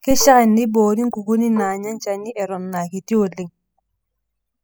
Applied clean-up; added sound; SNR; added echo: classical method spectral subtraction.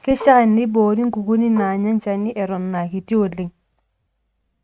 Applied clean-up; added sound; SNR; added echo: neural mask model RNNoise.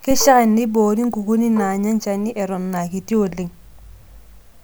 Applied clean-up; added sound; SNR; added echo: none; Marimba, xylophone; 17 dB; none.